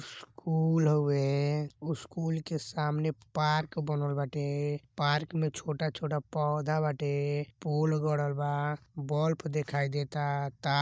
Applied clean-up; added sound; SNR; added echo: neural mask model DeepFilterNet 3.